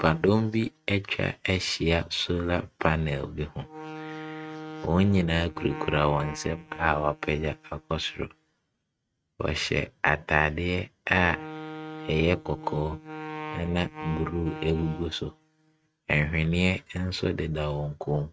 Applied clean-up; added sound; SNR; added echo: neural mask model RNNoise.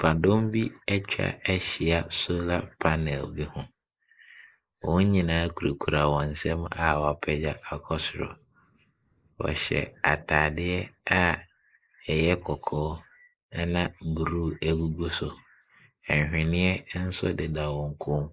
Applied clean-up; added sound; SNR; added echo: neural mask model Resemble Enhance denoiser.